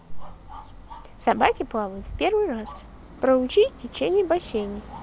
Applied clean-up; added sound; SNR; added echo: none; none; none; none.